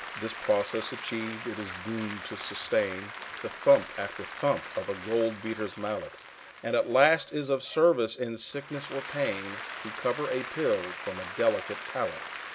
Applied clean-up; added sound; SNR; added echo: none; Applause; 11 dB; none.